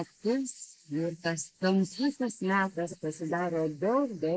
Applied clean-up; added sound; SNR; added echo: neural mask model Resemble Enhance denoiser.